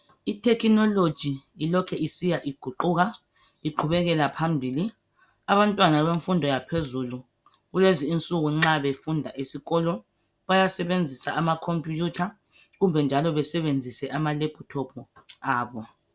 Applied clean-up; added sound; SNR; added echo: none; none; none; none.